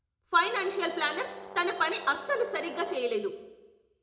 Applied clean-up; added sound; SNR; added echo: none; Brass instrument; 15 dB; reverberation time 0.6 s.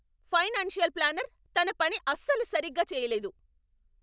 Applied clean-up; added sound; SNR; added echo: none; none; none; none.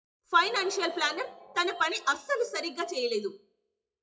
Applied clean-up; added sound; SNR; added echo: classical method WPE with log-MMSE.